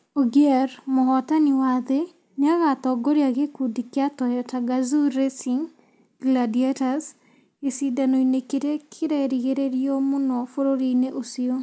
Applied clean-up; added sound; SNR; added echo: none; none; none; none.